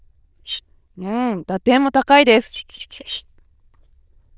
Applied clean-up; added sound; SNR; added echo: neural diffusion model UNIVERSE++.